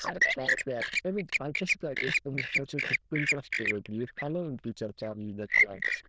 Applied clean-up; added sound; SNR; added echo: neural diffusion model UNIVERSE++.